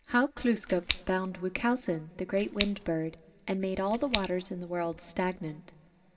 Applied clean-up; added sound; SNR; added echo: none; Scissors; 2 dB; reverberation time 2.0 s.